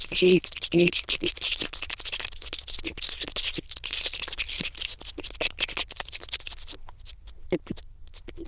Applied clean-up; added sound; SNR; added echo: neural diffusion model UNIVERSE++.